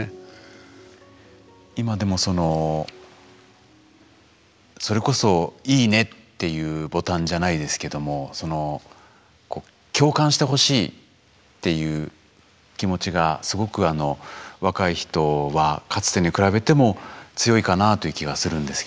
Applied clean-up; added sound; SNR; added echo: none; none; none; none.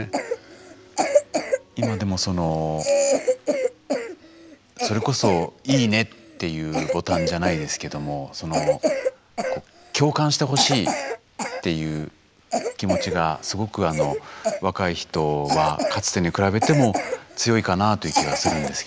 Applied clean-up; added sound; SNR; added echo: none; Cough; 2 dB; none.